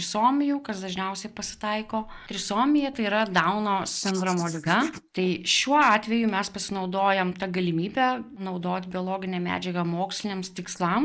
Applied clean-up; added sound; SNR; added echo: neural mask model Resemble Enhance denoiser.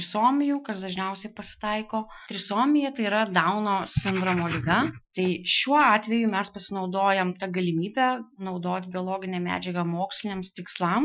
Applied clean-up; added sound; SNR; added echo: classical method Wiener filter.